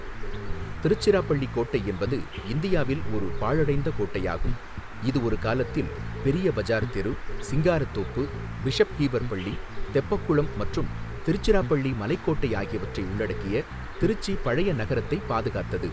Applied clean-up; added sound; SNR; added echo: none; Bass guitar + Bird; 5 dB; none.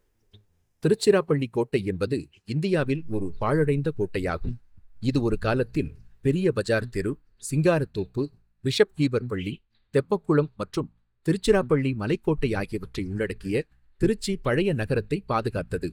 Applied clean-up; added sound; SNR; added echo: neural mask model DeepFilterNet 3.